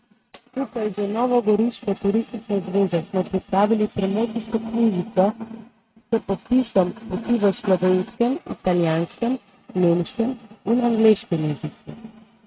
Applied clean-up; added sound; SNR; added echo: neural mask model RNNoise.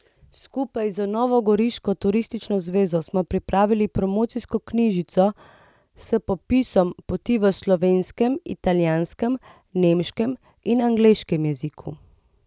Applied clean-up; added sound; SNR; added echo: none; none; none; none.